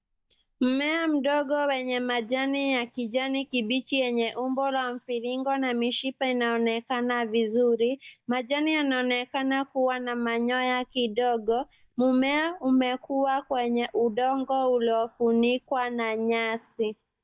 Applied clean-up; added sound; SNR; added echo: neural mask model DeepFilterNet 3.